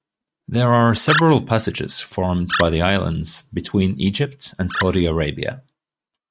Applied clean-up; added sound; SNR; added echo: neural mask model RNNoise.